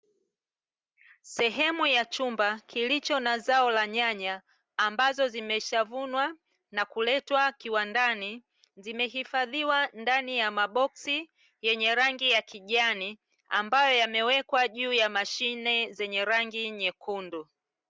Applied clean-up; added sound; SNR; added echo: none; none; none; none.